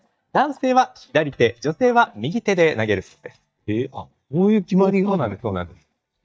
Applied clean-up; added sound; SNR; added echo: neural mask model DeepFilterNet 3.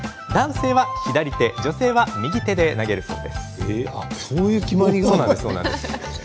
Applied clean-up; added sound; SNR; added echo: none; none; none; none.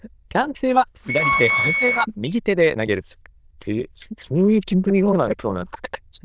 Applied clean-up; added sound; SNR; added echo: neural diffusion model UNIVERSE++.